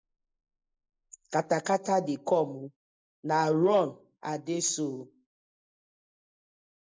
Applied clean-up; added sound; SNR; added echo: neural mask model Resemble Enhance denoiser.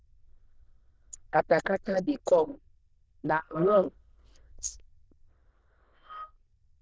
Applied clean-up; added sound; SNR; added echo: neural diffusion model UNIVERSE++.